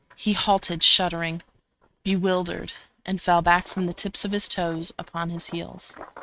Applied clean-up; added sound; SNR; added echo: neural mask model RNNoise.